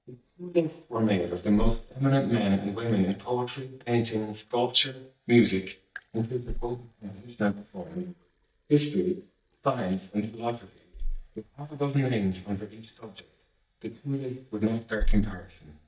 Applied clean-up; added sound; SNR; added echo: neural mask model DeepFilterNet 3.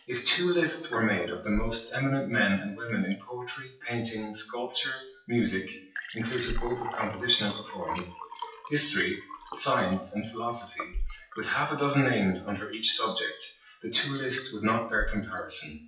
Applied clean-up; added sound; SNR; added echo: classical method WPE with log-MMSE.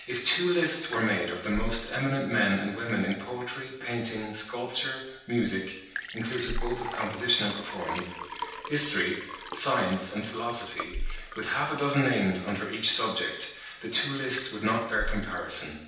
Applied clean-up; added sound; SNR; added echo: none; Liquid; 11 dB; reverberation time 0.9 s.